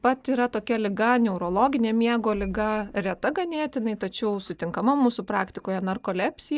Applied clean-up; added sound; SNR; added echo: neural mask model DeepFilterNet 3.